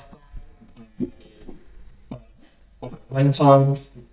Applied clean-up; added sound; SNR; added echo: neural mask model DeepFilterNet 3.